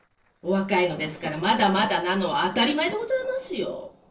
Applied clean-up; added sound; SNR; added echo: neural separator model SepFormer DNS4.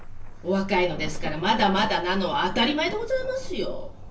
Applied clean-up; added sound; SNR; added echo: none; Thunder; 18 dB; reverberation time 0.3 s.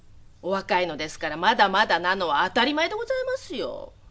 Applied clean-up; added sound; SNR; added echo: none; none; none; none.